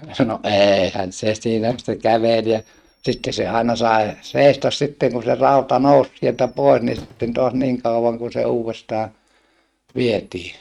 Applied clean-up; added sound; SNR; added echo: neural mask model RNNoise.